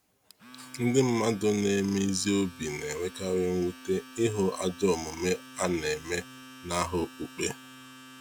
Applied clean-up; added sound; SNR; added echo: none; Domestic sounds, home sounds; 18 dB; none.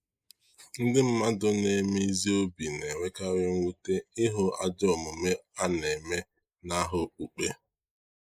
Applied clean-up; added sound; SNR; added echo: neural mask model Resemble Enhance denoiser.